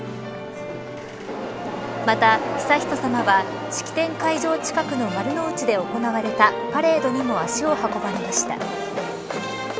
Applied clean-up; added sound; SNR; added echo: none; none; none; none.